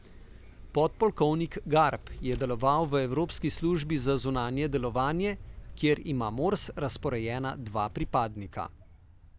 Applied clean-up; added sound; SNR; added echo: none; Vehicle; 13 dB; none.